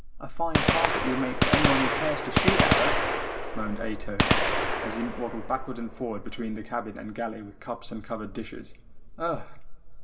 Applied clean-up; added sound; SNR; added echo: none; Gunshot, gunfire; -4 dB; reverberation time 1.5 s.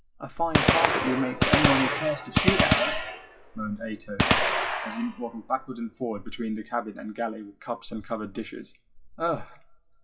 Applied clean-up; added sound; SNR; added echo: classical method WPE with log-MMSE.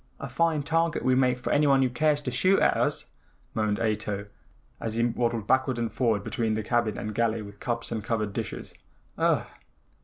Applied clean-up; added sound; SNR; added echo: none; none; none; none.